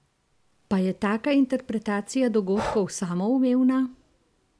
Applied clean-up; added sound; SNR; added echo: none; Breathing; 14 dB; none.